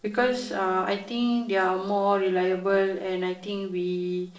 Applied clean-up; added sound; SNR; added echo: neural separator model SepFormer DNS4.